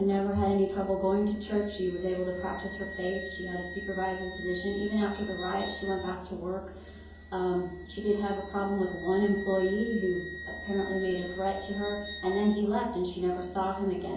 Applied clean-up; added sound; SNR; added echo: none; Wind instrument, woodwind instrument; 14 dB; reverberation time 2.8 s.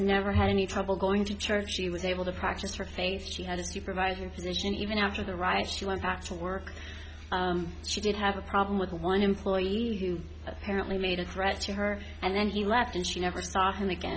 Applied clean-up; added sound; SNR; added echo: none; none; none; none.